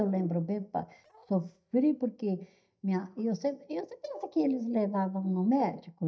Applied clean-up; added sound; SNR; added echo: neural mask model DeepFilterNet 3.